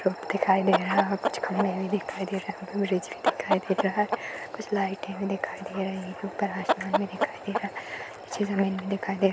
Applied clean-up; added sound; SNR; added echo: none; Chicken, rooster; 2 dB; none.